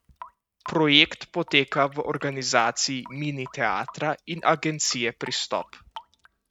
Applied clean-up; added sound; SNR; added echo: neural mask model RNNoise.